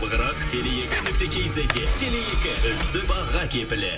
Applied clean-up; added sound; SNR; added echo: none; Camera; 9 dB; reverberation time 2.8 s.